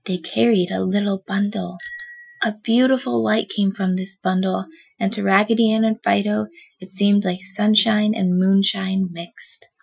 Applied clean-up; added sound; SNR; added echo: classical method Wiener filter.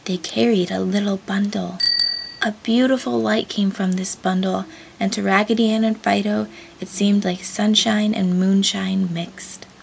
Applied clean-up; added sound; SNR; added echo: none; Bicycle bell; 7 dB; none.